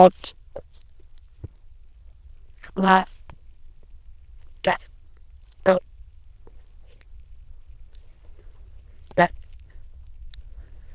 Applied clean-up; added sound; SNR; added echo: neural diffusion model UNIVERSE++.